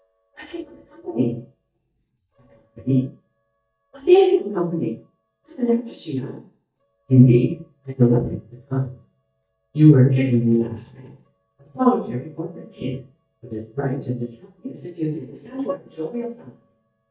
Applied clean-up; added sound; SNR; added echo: neural mask model DeepFilterNet 3.